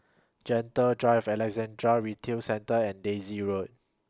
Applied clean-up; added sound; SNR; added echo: none; none; none; none.